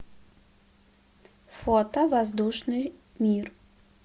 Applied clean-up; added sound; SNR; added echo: none; none; none; none.